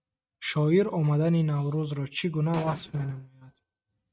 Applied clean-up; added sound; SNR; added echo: neural mask model RNNoise.